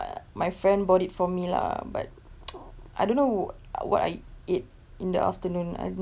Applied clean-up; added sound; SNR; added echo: none; none; none; none.